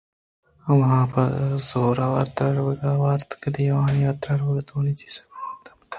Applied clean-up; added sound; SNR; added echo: none; Hammer; 19 dB; none.